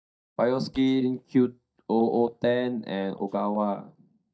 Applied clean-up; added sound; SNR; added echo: neural mask model DeepFilterNet 3.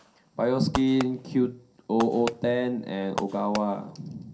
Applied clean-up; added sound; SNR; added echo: none; Fireworks; 12 dB; reverberation time 0.3 s.